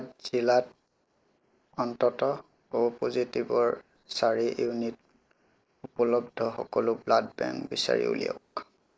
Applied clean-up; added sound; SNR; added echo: neural mask model Resemble Enhance denoiser.